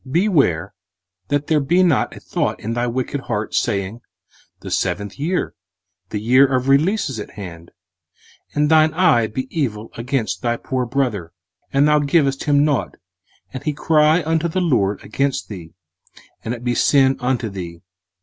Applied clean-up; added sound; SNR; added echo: none; none; none; none.